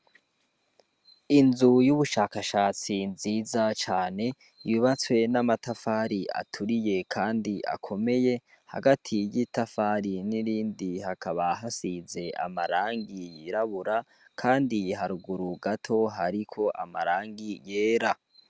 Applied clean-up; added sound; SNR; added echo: none; none; none; none.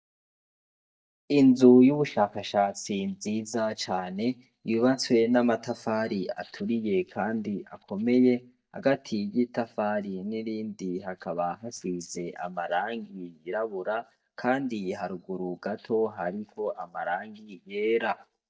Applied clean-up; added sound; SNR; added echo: neural mask model DeepFilterNet 3.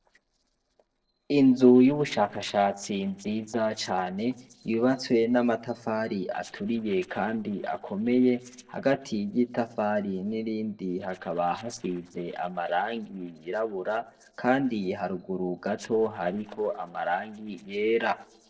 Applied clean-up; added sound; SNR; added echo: neural separator model SepFormer DNS4.